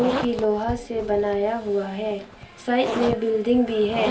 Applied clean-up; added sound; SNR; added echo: none; Zipper (clothing); 9 dB; reverberation time 0.3 s.